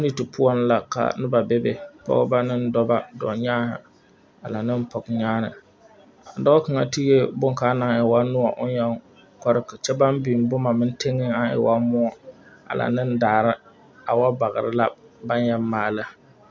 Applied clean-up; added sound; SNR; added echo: none; none; none; none.